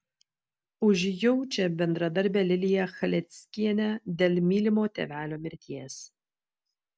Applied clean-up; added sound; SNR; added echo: none; none; none; none.